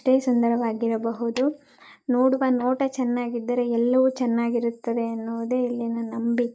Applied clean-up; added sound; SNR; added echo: neural mask model DeepFilterNet 3.